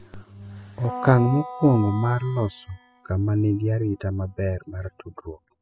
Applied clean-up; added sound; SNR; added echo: classical method spectral subtraction.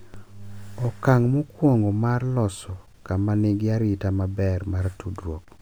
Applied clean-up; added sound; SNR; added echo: none; none; none; none.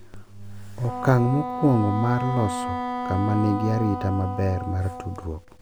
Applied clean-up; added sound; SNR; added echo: none; Wind instrument, woodwind instrument; 7 dB; none.